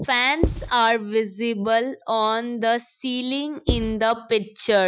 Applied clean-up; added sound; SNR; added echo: classical method Wiener filter.